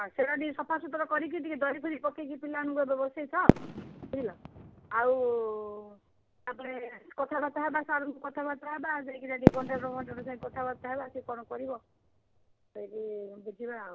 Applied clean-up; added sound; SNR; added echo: none; Fireworks; 2 dB; none.